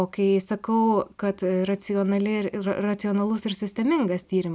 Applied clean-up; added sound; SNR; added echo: none; none; none; none.